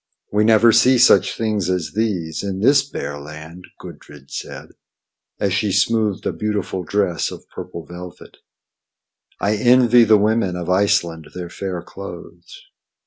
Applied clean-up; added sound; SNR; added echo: none; none; none; none.